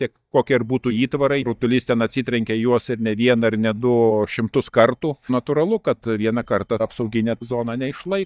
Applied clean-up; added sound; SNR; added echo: neural mask model DeepFilterNet 3.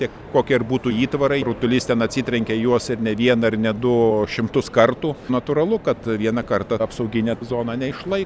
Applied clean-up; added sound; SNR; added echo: none; none; none; none.